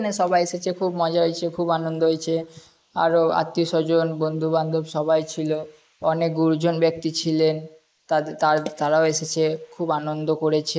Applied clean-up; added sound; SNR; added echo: neural mask model Resemble Enhance denoiser.